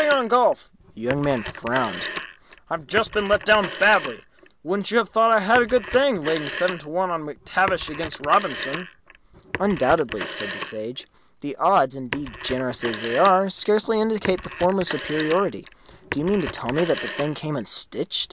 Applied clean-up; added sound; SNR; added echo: none; Telephone; 10 dB; none.